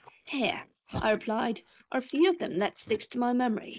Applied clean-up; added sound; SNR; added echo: neural mask model Resemble Enhance denoiser.